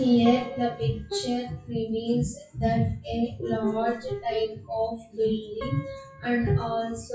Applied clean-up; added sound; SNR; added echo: classical method WPE with log-MMSE.